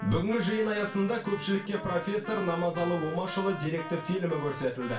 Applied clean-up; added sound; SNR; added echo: none; Trumpet; 13 dB; reverberation time 0.3 s.